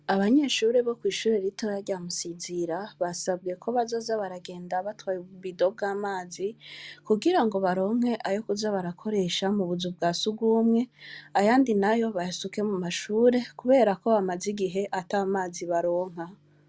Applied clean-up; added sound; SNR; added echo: none; none; none; none.